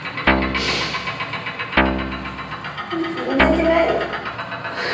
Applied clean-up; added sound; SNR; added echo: none; Guitar; 0 dB; reverberation time 0.9 s.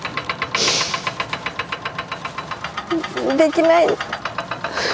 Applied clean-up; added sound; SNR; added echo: none; none; none; none.